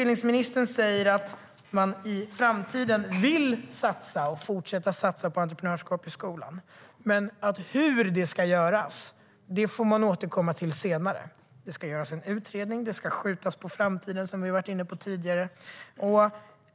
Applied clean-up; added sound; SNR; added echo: none; none; none; none.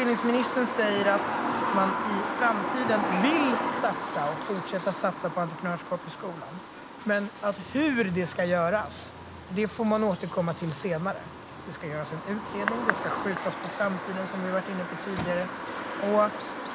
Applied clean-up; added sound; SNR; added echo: none; Bird vocalization, bird call, bird song; 4 dB; none.